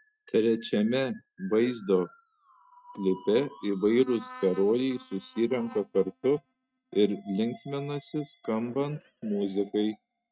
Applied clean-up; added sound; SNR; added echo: neural mask model RNNoise.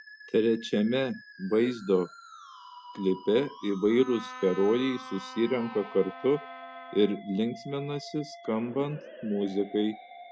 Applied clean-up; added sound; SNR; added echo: none; Trumpet + Musical instrument; 16 dB; none.